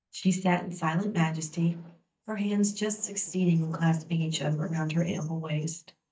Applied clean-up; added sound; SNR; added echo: neural mask model DeepFilterNet 3.